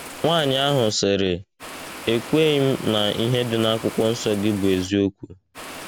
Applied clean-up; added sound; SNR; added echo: none; Water; 15 dB; none.